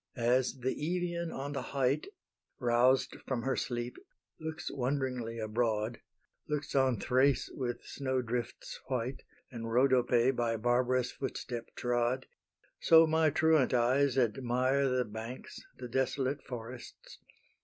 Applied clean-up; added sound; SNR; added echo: none; none; none; none.